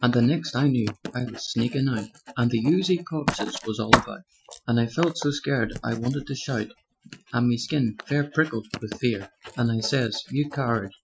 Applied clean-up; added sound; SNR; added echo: classical method Wiener filter.